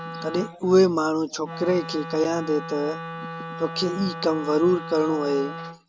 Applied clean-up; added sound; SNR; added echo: none; Wind instrument, woodwind instrument; 11 dB; none.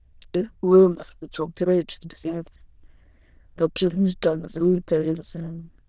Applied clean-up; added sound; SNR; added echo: neural diffusion model UNIVERSE++.